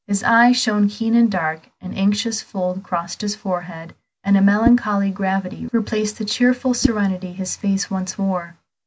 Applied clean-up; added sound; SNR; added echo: neural mask model Resemble Enhance denoiser.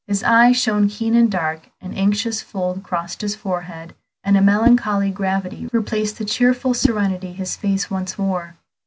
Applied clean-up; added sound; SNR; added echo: none; Whoosh, swoosh, swish; 10 dB; none.